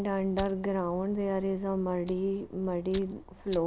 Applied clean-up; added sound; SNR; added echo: none; Fire; 17 dB; none.